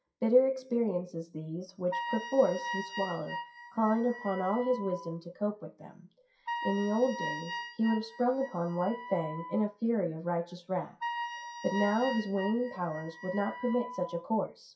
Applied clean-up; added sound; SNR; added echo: classical method WPE with log-MMSE.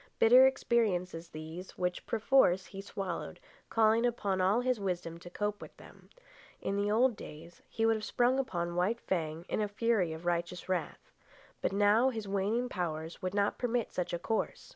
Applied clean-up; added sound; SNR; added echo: none; none; none; none.